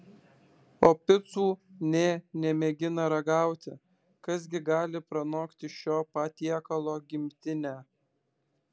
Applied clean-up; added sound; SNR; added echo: none; none; none; none.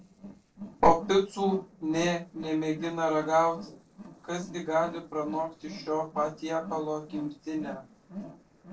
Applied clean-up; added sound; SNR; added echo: neural separator model SepFormer DNS4.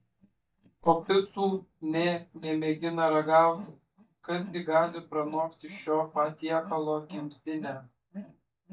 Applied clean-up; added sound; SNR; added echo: neural mask model DeepFilterNet 3.